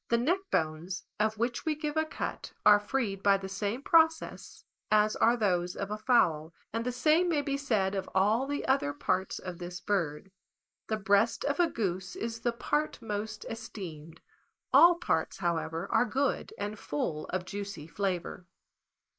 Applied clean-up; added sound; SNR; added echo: neural mask model Resemble Enhance denoiser.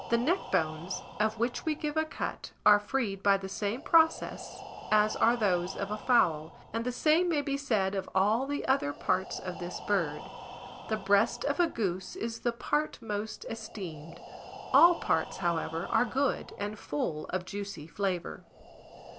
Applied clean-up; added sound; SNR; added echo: none; Breathing; 16 dB; none.